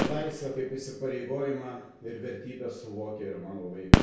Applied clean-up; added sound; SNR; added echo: none; Fireworks; -5 dB; reverberation time 0.5 s.